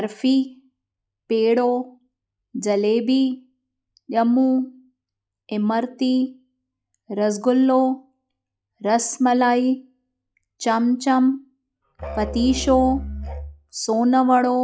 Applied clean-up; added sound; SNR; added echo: classical method log-MMSE.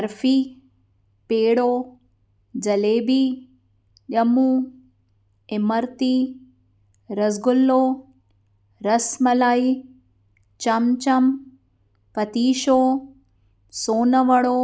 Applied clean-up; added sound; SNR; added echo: none; none; none; none.